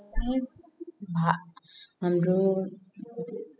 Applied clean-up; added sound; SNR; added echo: classical method spectral subtraction.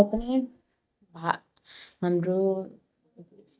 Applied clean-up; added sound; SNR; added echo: neural mask model DeepFilterNet 3.